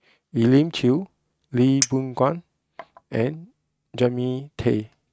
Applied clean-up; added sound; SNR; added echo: neural mask model RNNoise.